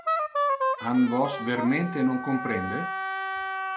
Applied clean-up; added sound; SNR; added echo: none; Wind instrument, woodwind instrument; 2 dB; none.